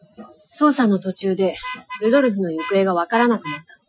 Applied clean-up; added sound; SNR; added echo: classical method Wiener filter.